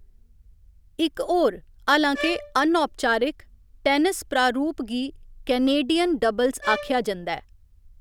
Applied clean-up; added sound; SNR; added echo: none; Bowed string instrument; 12 dB; none.